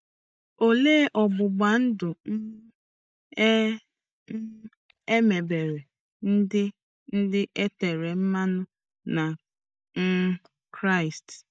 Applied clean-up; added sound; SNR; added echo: neural mask model DeepFilterNet 3.